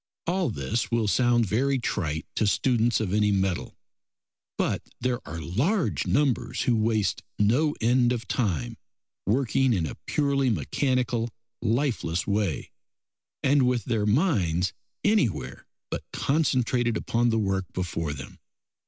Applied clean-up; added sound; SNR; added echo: none; none; none; none.